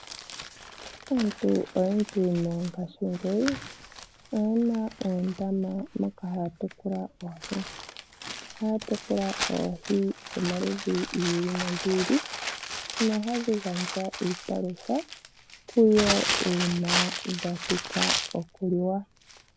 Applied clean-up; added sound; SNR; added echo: none; Crumpling, crinkling; 7 dB; none.